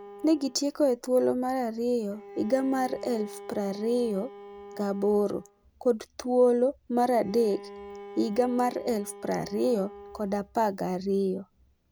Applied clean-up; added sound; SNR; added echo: none; Bowed string instrument; 18 dB; none.